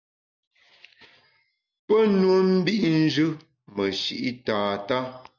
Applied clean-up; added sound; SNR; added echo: none; none; none; none.